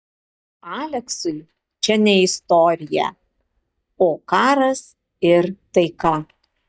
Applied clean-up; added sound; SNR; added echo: neural mask model DeepFilterNet 3.